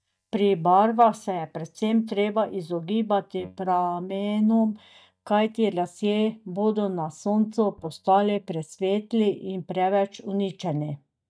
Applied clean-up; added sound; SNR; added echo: neural mask model DeepFilterNet 3.